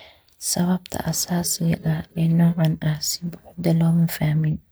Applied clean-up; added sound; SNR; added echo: neural mask model DeepFilterNet 3.